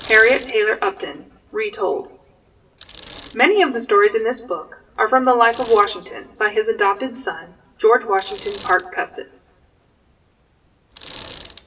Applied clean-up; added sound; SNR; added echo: none; Bicycle; 18 dB; reverberation time 0.8 s.